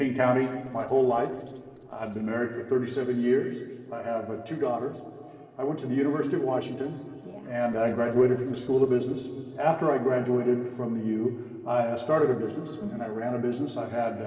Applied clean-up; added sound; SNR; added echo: neural separator model SepFormer DNS4.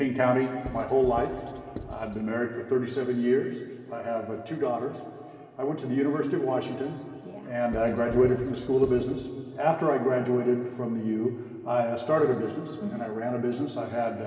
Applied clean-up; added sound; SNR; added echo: none; Writing; 14 dB; reverberation time 2.2 s.